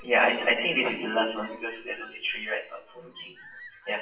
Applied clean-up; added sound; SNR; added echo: classical method WPE with log-MMSE.